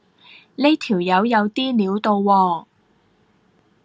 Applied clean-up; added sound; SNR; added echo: none; none; none; none.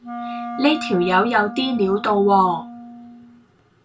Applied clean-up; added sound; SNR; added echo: none; Wind instrument, woodwind instrument; 12 dB; reverberation time 0.2 s.